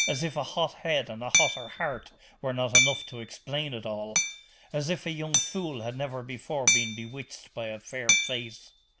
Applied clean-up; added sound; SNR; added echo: none; Hammer; -2 dB; none.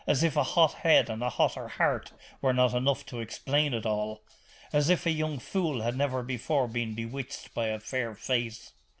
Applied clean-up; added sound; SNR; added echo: none; none; none; none.